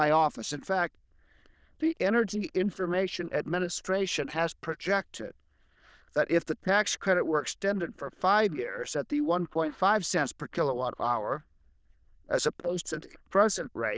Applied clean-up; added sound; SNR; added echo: neural diffusion model UNIVERSE++.